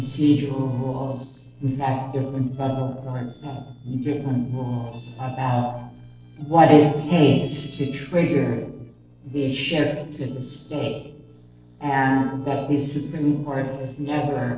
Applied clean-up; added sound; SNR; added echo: neural separator model SepFormer DNS4.